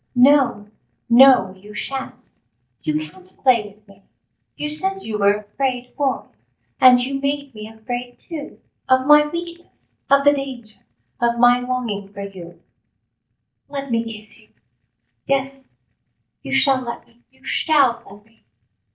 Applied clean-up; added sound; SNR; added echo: neural mask model DeepFilterNet 3.